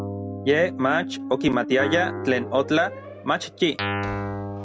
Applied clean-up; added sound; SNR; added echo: none; Squeak + Guitar; 6 dB; none.